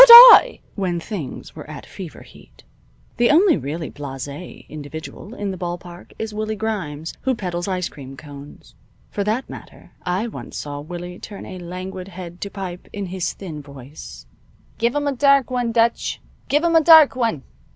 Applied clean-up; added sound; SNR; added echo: none; none; none; none.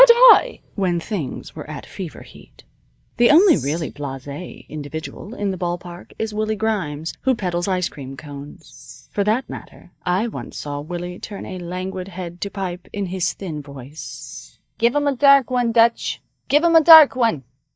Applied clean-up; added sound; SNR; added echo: neural mask model DeepFilterNet 3.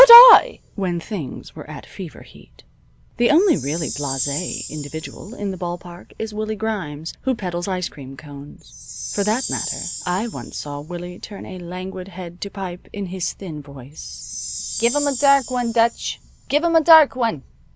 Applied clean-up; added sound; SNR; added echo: none; Chime; 14 dB; none.